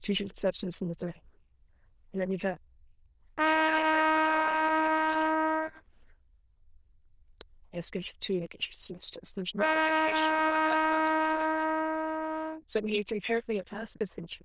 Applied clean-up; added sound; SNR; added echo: neural diffusion model UNIVERSE++.